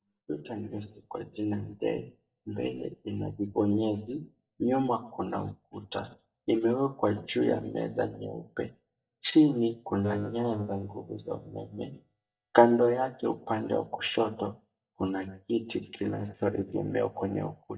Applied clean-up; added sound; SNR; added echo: neural mask model DeepFilterNet 3.